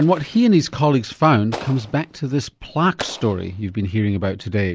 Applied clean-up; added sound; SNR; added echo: none; Explosion; 20 dB; none.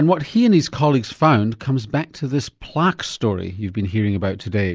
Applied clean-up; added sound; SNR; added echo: none; none; none; none.